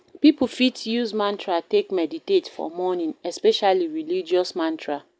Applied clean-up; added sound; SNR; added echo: none; none; none; none.